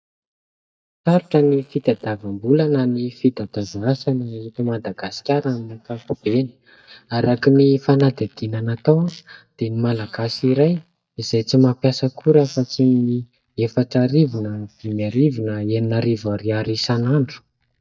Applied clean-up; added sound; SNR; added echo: neural mask model DeepFilterNet 3.